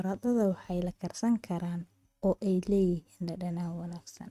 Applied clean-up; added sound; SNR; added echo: neural mask model RNNoise.